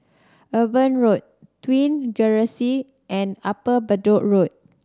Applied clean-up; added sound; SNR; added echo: none; none; none; none.